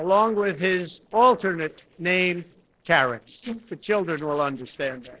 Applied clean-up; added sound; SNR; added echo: neural separator model SepFormer DNS4.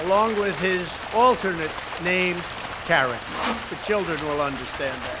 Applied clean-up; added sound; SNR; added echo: none; Sawing + Stream; 8 dB; none.